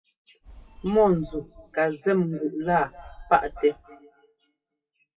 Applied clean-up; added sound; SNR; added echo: classical method WPE with log-MMSE.